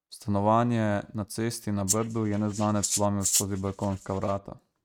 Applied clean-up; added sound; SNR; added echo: neural mask model RNNoise.